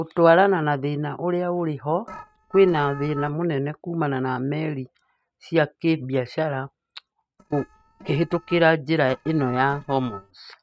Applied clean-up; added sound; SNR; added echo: neural mask model RNNoise.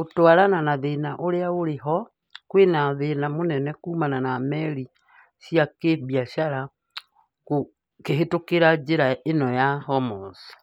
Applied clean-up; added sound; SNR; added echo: none; none; none; none.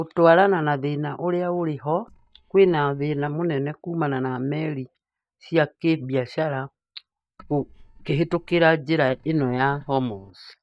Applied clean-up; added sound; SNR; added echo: neural mask model DeepFilterNet 3.